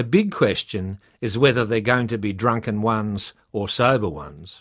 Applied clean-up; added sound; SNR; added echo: none; none; none; none.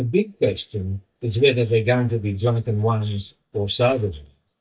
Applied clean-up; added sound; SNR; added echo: neural mask model DeepFilterNet 3.